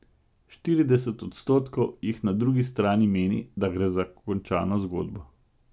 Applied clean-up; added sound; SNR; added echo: none; none; none; none.